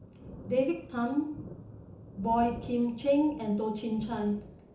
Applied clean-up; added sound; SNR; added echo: none; Thunder; 15 dB; reverberation time 0.8 s.